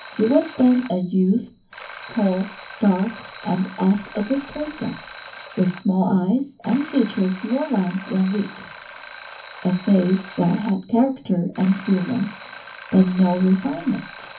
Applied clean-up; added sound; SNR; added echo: none; Alarm; 14 dB; reverberation time 0.3 s.